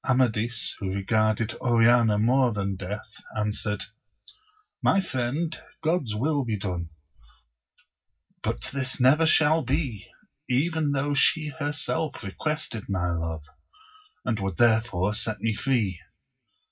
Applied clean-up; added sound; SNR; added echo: none; none; none; reverberation time 0.4 s.